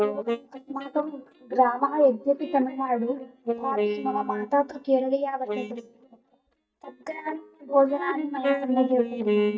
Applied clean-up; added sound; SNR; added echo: neural mask model DeepFilterNet 3.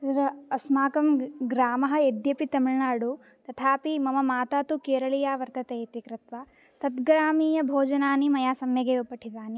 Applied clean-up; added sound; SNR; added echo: none; none; none; none.